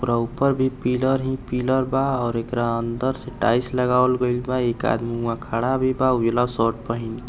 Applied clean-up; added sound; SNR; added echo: none; Engine; 16 dB; none.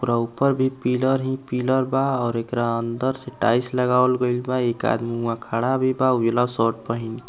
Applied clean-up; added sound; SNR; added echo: none; none; none; none.